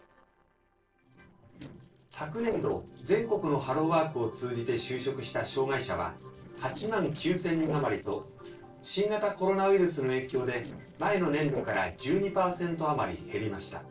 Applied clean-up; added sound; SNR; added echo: neural separator model SepFormer DNS4.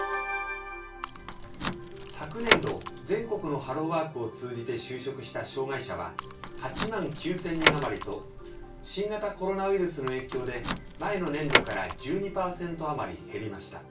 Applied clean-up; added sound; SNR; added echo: none; Door / Car; 0 dB; reverberation time 0.2 s.